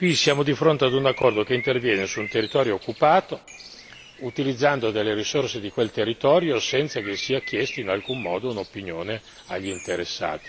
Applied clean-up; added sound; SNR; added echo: none; Bird; 16 dB; none.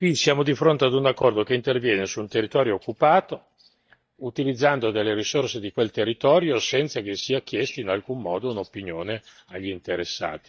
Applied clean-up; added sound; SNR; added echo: neural mask model DeepFilterNet 3.